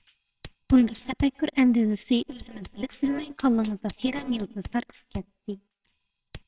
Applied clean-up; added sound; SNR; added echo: neural separator model SepFormer WHAMR!.